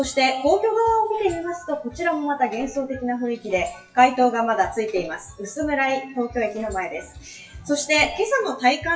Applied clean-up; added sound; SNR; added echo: classical method WPE with log-MMSE.